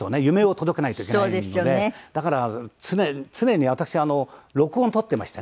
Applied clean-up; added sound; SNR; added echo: none; none; none; none.